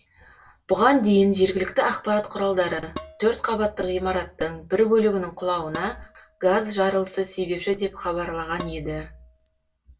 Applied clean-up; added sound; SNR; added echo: none; Dishes, pots, and pans; 18 dB; reverberation time 0.2 s.